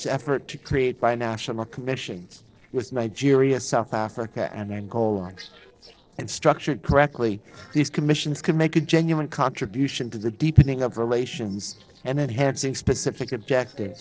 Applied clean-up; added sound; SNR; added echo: neural separator model SepFormer DNS4.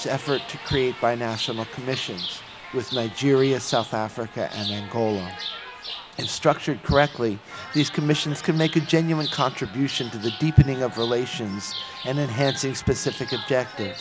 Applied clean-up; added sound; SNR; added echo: none; Chirp, tweet; 11 dB; none.